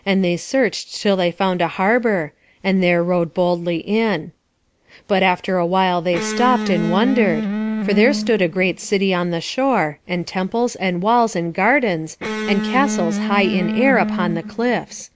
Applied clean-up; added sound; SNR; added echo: none; Electric guitar; 4 dB; none.